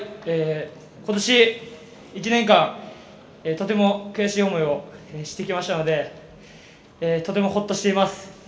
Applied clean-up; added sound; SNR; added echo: none; none; none; reverberation time 0.4 s.